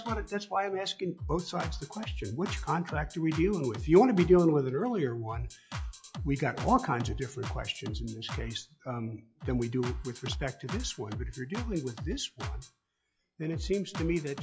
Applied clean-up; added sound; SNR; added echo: classical method log-MMSE.